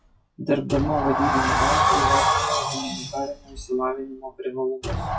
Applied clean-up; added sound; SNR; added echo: classical method WPE with log-MMSE.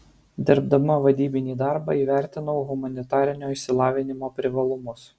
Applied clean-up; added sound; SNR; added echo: none; none; none; none.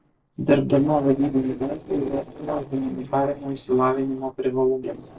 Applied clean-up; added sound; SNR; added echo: neural separator model SepFormer DNS4.